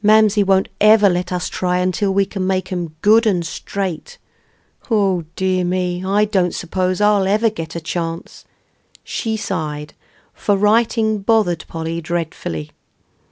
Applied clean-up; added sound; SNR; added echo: none; none; none; none.